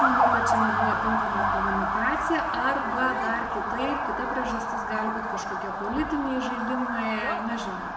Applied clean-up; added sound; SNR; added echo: none; Motor vehicle (road) / Siren; -4 dB; reverberation time 0.8 s.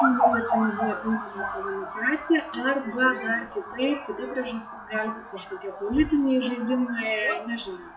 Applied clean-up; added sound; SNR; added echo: classical method WPE with log-MMSE.